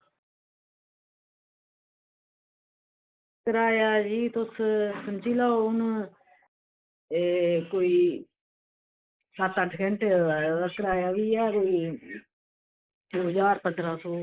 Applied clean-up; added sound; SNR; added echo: neural mask model Resemble Enhance denoiser.